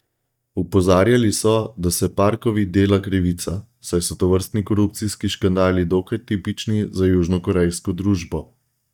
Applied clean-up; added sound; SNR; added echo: neural mask model DeepFilterNet 3.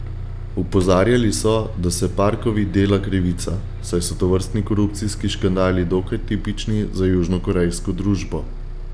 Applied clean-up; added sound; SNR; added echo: none; Bus; 8 dB; none.